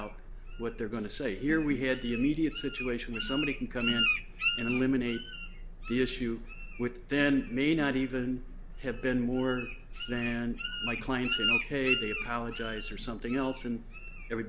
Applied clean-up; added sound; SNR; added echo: none; Bird; 6 dB; none.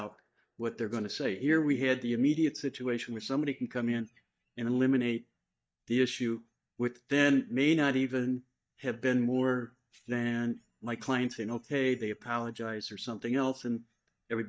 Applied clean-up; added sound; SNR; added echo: neural mask model DeepFilterNet 3.